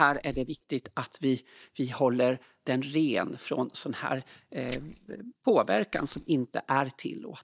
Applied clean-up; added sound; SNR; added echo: neural mask model DeepFilterNet 3.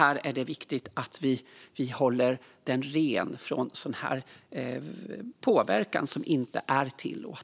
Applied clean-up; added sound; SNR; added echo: none; none; none; none.